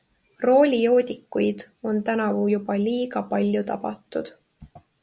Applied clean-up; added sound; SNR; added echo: none; none; none; none.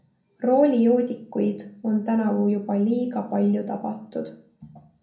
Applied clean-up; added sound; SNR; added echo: none; none; none; reverberation time 0.6 s.